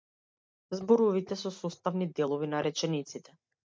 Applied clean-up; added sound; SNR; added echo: neural mask model DeepFilterNet 3.